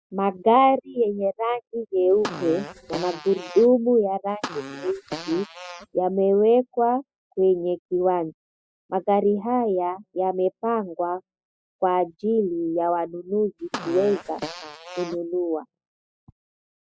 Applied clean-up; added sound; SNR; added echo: classical method spectral subtraction.